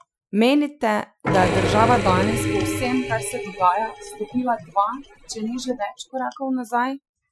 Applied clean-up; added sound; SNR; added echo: classical method Wiener filter.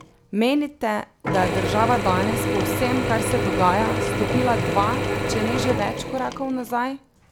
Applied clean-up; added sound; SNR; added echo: none; Drill / Mechanisms; 1 dB; none.